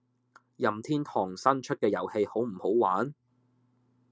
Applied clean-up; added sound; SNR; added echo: none; none; none; none.